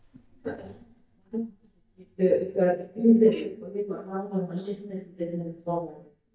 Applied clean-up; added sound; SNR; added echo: neural mask model DeepFilterNet 3.